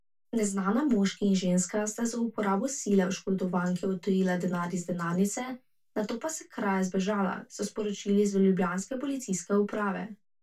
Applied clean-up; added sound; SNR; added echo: none; none; none; reverberation time 0.2 s.